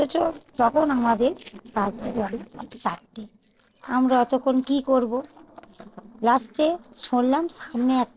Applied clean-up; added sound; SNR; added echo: neural separator model SepFormer DNS4.